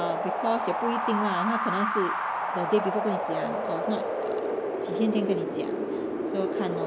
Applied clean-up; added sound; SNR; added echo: none; Wind; -2 dB; none.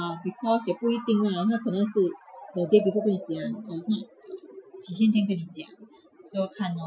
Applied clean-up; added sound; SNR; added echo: classical method Wiener filter.